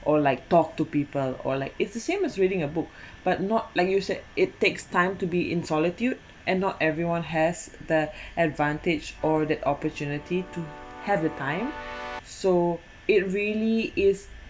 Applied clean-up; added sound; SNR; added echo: none; Keyboard (musical); 15 dB; none.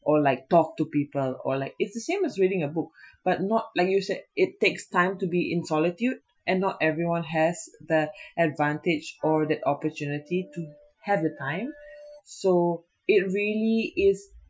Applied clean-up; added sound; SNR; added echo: classical method Wiener filter.